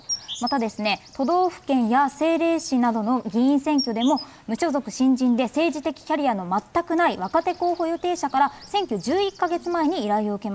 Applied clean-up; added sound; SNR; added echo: none; Insect; 19 dB; none.